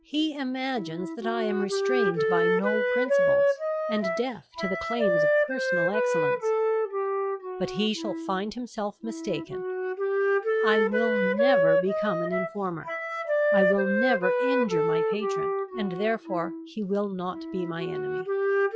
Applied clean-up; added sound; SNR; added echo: classical method log-MMSE.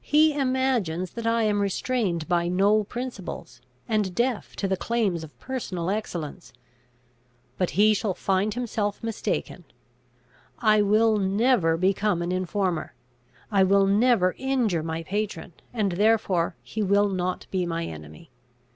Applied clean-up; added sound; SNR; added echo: none; none; none; none.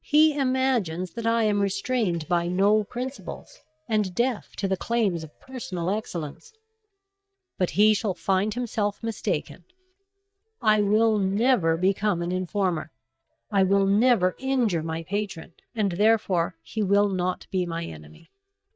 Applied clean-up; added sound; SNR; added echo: neural mask model DeepFilterNet 3.